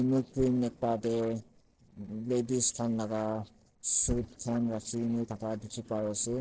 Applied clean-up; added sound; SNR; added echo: neural separator model SepFormer DNS4.